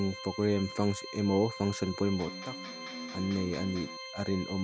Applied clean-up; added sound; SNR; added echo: none; Organ + Electric guitar; 11 dB; none.